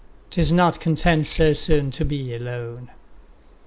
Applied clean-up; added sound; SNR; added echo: none; Keys jangling; 18 dB; none.